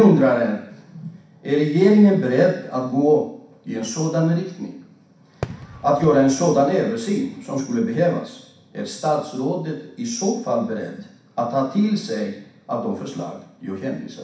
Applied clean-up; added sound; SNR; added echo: none; Fireworks; 18 dB; reverberation time 0.6 s.